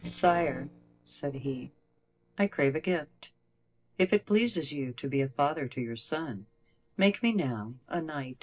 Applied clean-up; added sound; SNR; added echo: neural separator model SepFormer DNS4.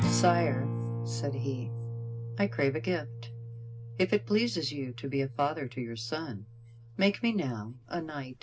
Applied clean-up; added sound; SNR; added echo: none; Acoustic guitar; 4 dB; reverberation time 0.4 s.